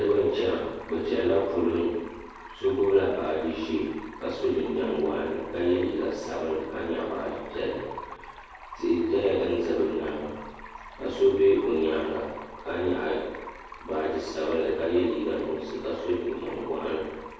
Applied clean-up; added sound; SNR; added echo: none; Stream; 17 dB; reverberation time 1.3 s.